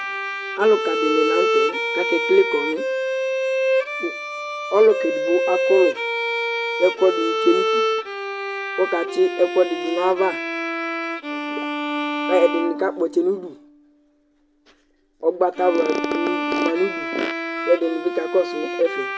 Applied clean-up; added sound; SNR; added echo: none; Bowed string instrument; 2 dB; none.